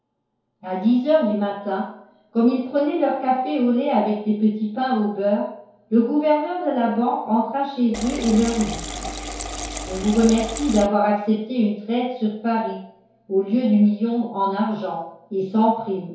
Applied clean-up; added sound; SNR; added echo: none; Liquid; 9 dB; reverberation time 2.4 s.